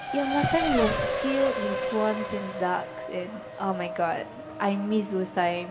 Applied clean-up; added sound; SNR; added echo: none; Race car, auto racing; 4 dB; reverberation time 0.7 s.